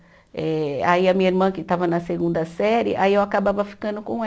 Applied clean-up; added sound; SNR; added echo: none; none; none; none.